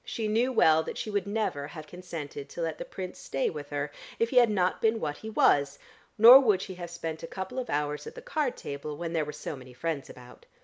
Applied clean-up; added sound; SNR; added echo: none; none; none; none.